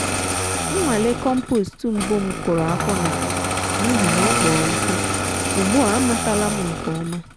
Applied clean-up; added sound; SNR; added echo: none; Engine starting; 0 dB; none.